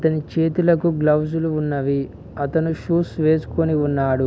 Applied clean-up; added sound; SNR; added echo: none; none; none; none.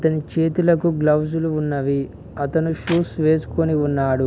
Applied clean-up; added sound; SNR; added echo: none; Clapping; 18 dB; none.